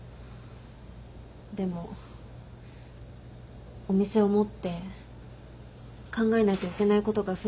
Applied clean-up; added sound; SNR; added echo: none; none; none; none.